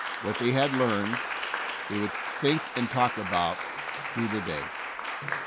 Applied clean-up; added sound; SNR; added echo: none; Applause; 4 dB; none.